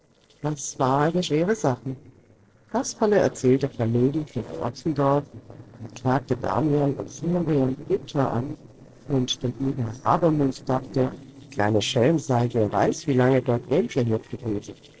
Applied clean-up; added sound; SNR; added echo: neural separator model SepFormer DNS4.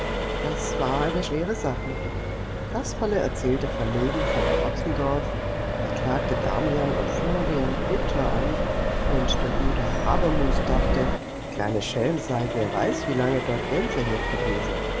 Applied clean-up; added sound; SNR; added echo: none; Accelerating, revving, vroom; -3 dB; reverberation time 1.8 s.